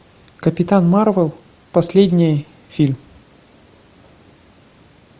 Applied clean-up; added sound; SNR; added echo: none; none; none; none.